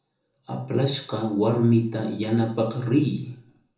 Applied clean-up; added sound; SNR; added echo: none; none; none; reverberation time 0.6 s.